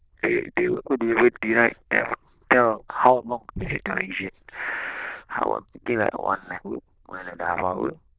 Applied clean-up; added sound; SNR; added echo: neural diffusion model UNIVERSE++.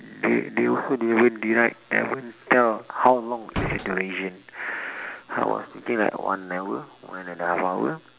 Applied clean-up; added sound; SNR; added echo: none; Slam; 5 dB; none.